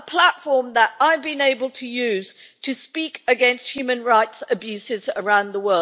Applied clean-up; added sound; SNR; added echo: none; none; none; none.